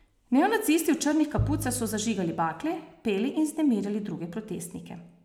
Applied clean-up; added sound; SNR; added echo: none; Piano; 8 dB; none.